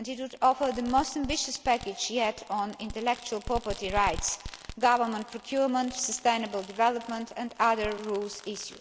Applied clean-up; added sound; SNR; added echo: none; Fireworks; 14 dB; none.